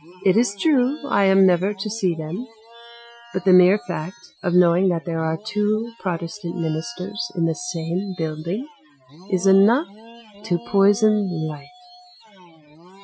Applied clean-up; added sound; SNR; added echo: classical method Wiener filter.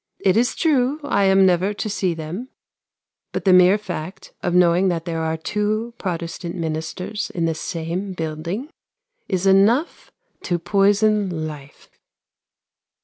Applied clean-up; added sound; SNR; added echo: none; none; none; none.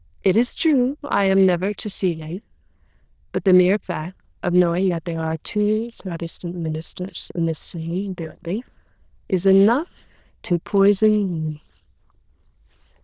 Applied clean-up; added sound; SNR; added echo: neural diffusion model UNIVERSE++.